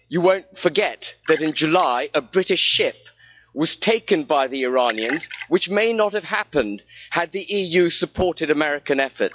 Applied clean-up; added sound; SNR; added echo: classical method log-MMSE.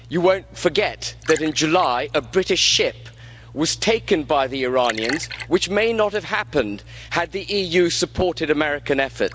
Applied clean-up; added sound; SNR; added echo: none; Liquid; 16 dB; none.